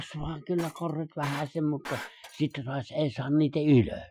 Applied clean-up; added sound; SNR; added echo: classical method Wiener filter.